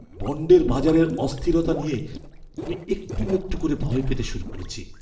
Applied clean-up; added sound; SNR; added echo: neural separator model SepFormer DNS4.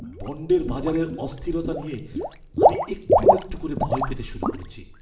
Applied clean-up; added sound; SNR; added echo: none; Water / Liquid; -4 dB; reverberation time 0.8 s.